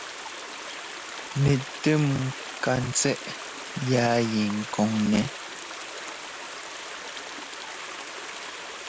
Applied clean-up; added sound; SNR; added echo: none; Stream; 9 dB; none.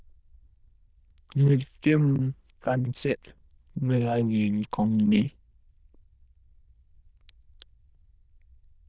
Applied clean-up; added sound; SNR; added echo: neural diffusion model UNIVERSE++.